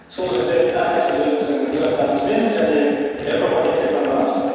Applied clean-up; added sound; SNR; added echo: none; Gurgling; 15 dB; reverberation time 1.9 s.